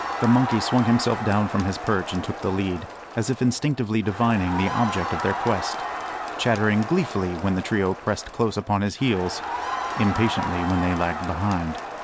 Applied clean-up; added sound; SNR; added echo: none; Crowd; 7 dB; none.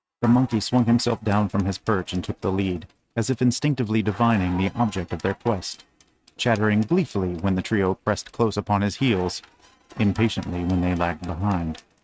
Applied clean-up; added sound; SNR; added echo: neural mask model RNNoise.